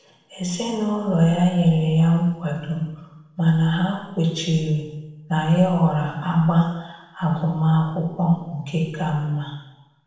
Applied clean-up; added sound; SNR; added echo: none; none; none; reverberation time 0.9 s.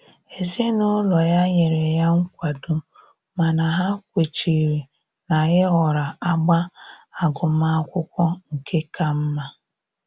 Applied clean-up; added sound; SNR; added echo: none; none; none; none.